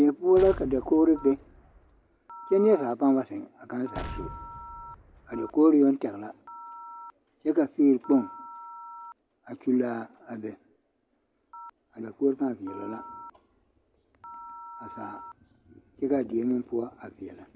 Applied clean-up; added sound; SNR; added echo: none; Explosion + Telephone; 16 dB; none.